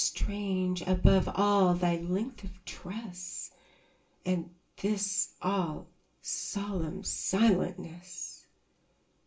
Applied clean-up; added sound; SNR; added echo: none; none; none; reverberation time 0.2 s.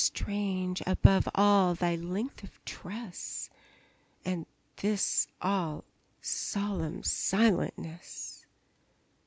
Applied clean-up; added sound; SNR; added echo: none; none; none; none.